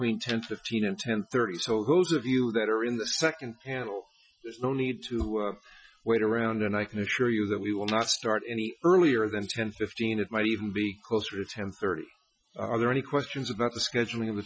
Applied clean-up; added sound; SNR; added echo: classical method Wiener filter.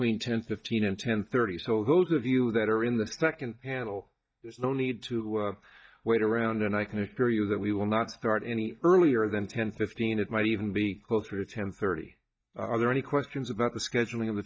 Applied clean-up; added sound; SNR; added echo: neural mask model DeepFilterNet 3.